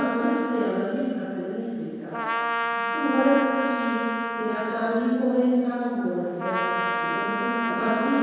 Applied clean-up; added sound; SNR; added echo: none; Trumpet; 4 dB; reverberation time 2.0 s.